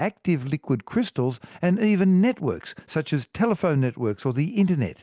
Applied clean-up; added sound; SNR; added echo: none; none; none; none.